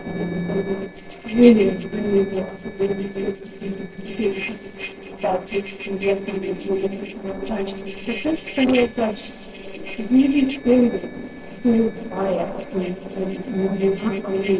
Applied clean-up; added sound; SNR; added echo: neural separator model SepFormer DNS4.